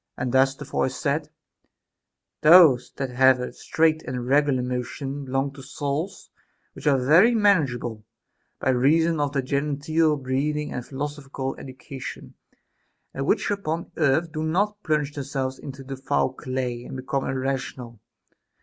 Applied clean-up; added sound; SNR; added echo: none; none; none; none.